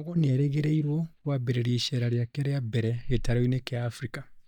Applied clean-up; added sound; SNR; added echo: neural mask model DeepFilterNet 3.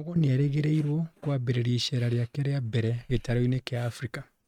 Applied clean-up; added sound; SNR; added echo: neural mask model RNNoise.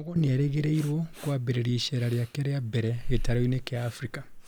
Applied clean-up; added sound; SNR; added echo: none; Breathing; 8 dB; none.